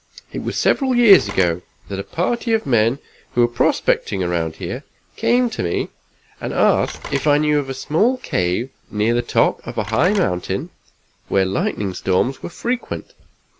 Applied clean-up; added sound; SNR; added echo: none; Telephone; 16 dB; none.